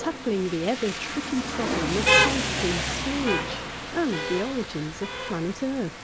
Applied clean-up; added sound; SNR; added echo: none; Rain; -1 dB; none.